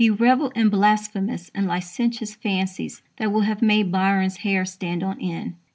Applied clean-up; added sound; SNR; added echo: none; none; none; none.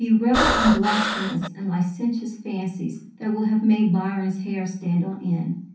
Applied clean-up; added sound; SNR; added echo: none; Breathing; 0 dB; reverberation time 0.6 s.